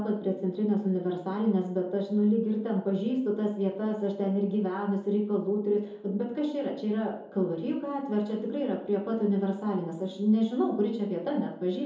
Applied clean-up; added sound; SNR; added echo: none; none; none; reverberation time 2.6 s.